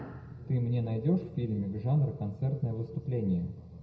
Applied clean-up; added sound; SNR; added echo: none; none; none; reverberation time 0.7 s.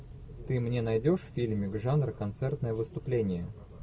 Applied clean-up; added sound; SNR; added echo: none; none; none; none.